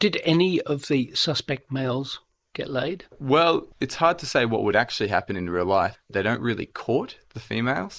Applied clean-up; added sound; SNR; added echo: neural mask model Resemble Enhance denoiser.